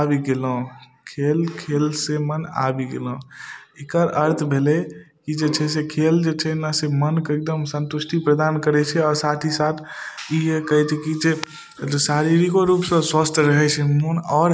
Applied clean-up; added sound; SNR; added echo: none; none; none; none.